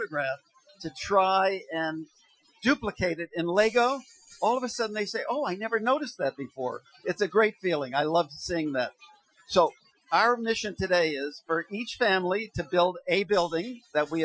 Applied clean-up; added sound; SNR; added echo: classical method Wiener filter.